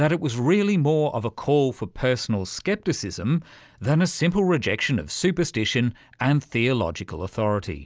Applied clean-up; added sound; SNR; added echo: none; none; none; none.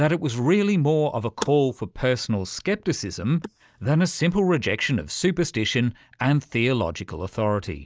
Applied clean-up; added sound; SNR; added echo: neural mask model DeepFilterNet 3.